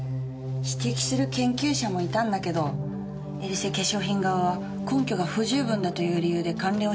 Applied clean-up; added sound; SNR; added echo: none; none; none; none.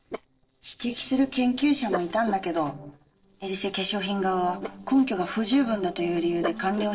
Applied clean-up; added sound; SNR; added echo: neural separator model SepFormer DNS4.